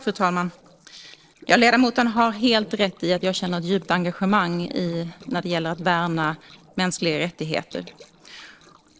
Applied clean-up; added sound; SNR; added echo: neural separator model SepFormer DNS4.